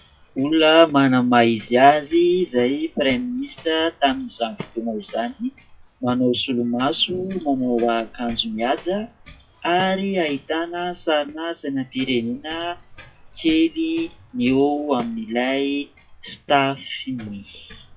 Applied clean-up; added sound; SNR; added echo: classical method WPE with log-MMSE.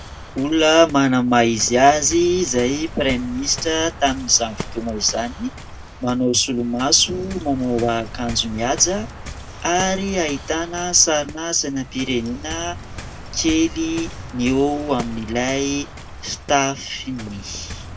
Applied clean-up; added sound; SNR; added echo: none; Waves, surf; 13 dB; reverberation time 0.2 s.